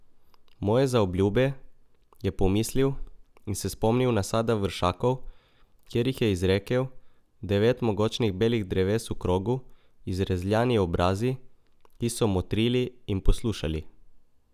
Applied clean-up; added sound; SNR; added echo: none; none; none; none.